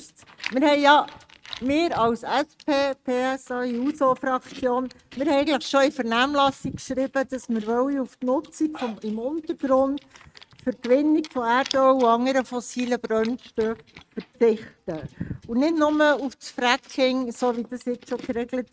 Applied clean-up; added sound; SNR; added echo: neural mask model RNNoise.